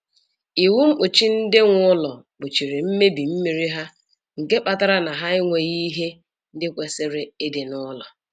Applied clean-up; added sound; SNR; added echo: none; none; none; none.